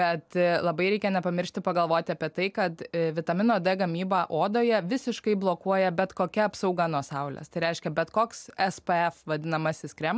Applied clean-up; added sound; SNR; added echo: none; none; none; none.